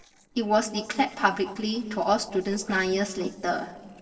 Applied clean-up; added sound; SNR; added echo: neural separator model SepFormer DNS4.